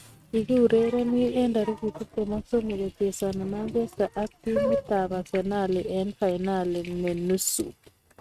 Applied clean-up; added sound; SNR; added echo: neural mask model RNNoise.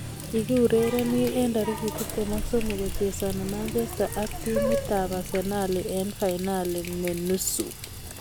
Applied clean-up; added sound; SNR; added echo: none; Water tap, faucet + Bus / Engine; 6 dB; none.